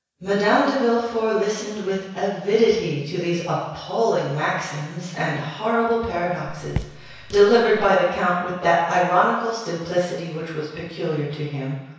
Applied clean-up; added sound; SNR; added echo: none; Raindrop / Drip; 11 dB; reverberation time 1.1 s.